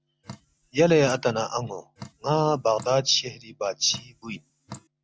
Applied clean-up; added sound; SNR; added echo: none; Drip; 19 dB; none.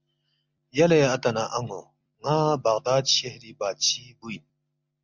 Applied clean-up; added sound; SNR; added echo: none; none; none; none.